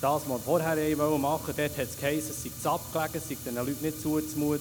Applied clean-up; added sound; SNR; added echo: none; Fire; 11 dB; none.